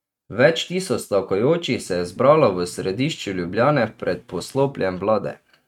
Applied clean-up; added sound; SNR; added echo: neural mask model RNNoise.